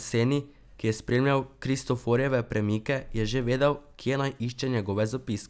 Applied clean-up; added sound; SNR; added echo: none; none; none; none.